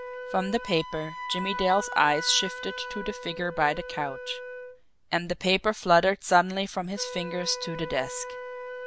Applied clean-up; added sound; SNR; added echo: none; Wind instrument, woodwind instrument; 10 dB; none.